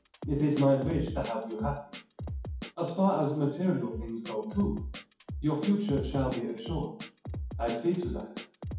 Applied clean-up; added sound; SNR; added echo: classical method WPE with log-MMSE.